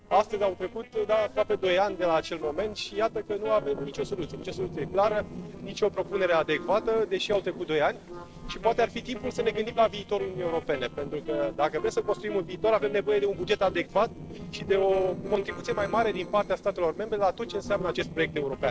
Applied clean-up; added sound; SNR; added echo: neural separator model SepFormer DNS4.